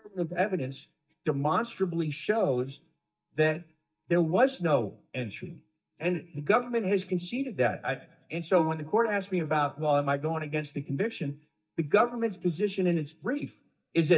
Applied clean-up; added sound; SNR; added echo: neural mask model DeepFilterNet 3.